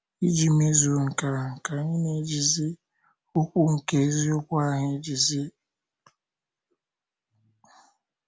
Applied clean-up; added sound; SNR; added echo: none; none; none; none.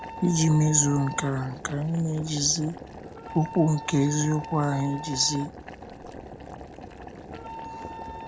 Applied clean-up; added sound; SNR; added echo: none; Wind instrument, woodwind instrument + Boiling; 12 dB; none.